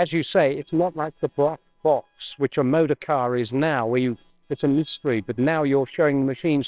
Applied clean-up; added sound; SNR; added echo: neural separator model SepFormer WHAMR!.